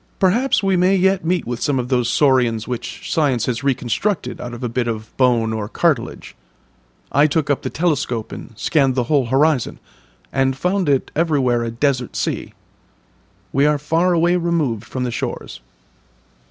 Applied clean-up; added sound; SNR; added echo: none; none; none; none.